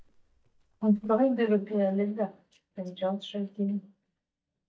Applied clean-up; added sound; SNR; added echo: neural mask model DeepFilterNet 3.